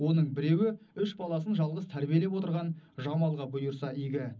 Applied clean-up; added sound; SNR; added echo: none; none; none; reverberation time 0.4 s.